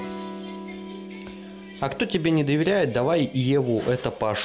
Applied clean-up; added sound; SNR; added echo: none; Electric guitar / Strum; 15 dB; none.